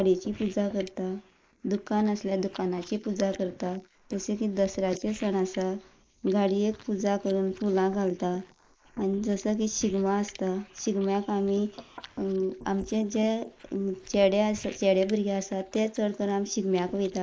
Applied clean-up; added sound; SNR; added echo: neural mask model Resemble Enhance denoiser.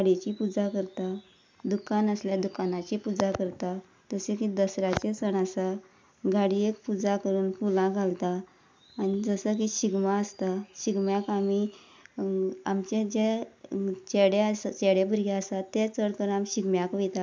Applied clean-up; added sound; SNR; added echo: none; none; none; none.